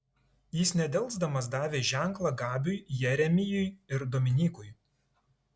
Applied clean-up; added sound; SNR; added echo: none; none; none; none.